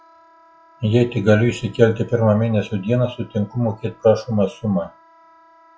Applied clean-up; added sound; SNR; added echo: classical method log-MMSE.